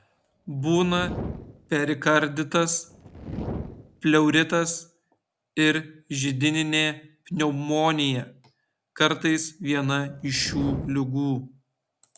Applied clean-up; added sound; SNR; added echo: none; Fire; 12 dB; none.